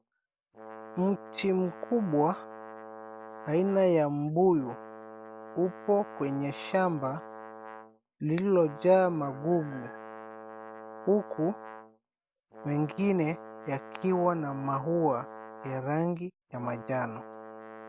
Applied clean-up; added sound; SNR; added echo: none; Brass instrument; 15 dB; none.